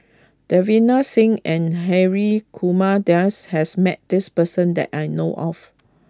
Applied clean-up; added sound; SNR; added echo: none; none; none; none.